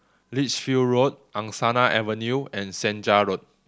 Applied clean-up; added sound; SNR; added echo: none; none; none; none.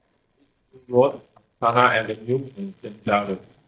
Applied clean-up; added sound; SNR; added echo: neural mask model DeepFilterNet 3.